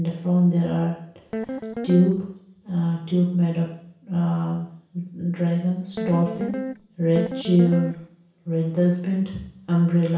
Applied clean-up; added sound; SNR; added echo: none; Guitar; 8 dB; reverberation time 0.7 s.